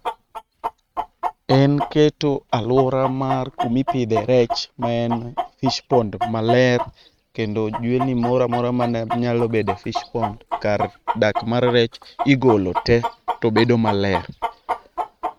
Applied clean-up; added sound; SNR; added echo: neural mask model RNNoise.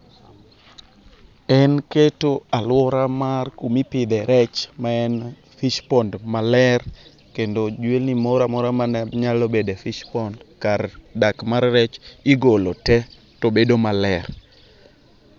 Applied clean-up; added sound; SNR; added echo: none; none; none; none.